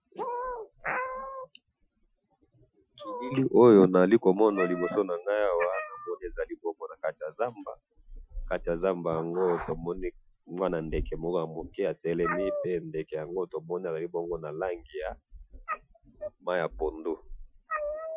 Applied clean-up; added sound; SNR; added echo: classical method Wiener filter.